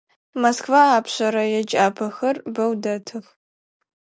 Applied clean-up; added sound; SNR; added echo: none; none; none; none.